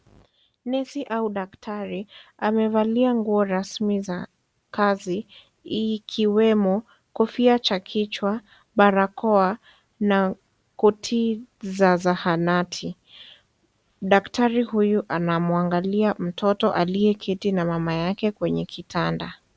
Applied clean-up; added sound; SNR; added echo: none; none; none; none.